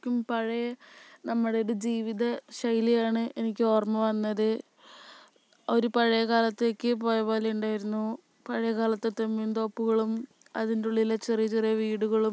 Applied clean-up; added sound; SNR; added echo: none; none; none; none.